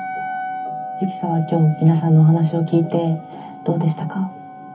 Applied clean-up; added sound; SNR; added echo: none; Wind instrument, woodwind instrument; 13 dB; reverberation time 0.3 s.